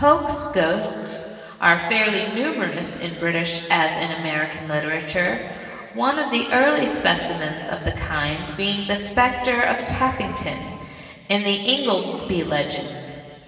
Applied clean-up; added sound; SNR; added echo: none; none; none; reverberation time 2.4 s.